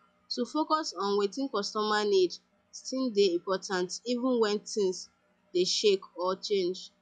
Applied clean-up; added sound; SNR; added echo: classical method log-MMSE.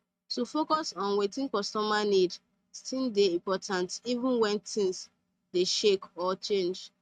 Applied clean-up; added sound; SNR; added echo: neural mask model RNNoise.